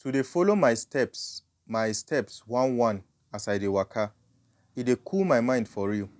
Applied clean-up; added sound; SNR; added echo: none; none; none; none.